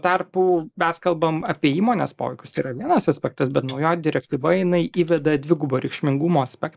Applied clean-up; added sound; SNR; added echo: neural mask model Resemble Enhance denoiser.